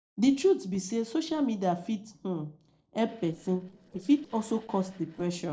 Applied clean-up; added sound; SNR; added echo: neural separator model SepFormer DNS4.